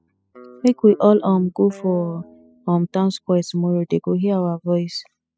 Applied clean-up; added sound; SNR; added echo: classical method spectral subtraction.